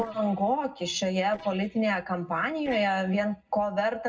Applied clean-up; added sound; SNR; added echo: neural separator model SepFormer DNS4.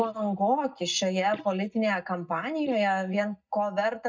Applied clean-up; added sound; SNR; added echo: neural mask model DeepFilterNet 3.